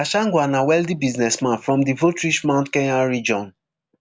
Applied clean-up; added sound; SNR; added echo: none; none; none; none.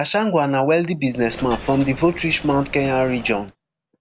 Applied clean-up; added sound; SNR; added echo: none; Coin (dropping); 15 dB; none.